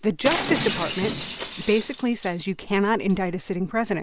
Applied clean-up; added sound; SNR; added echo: none; Shatter; 8 dB; none.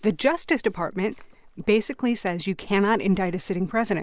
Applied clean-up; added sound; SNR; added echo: none; none; none; none.